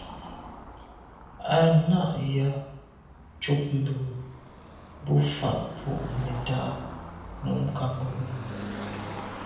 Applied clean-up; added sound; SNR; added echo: none; Car passing by / Traffic noise, roadway noise; 12 dB; reverberation time 0.9 s.